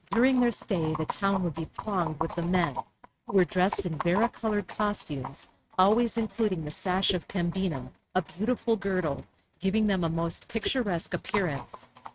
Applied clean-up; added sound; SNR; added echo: neural mask model RNNoise.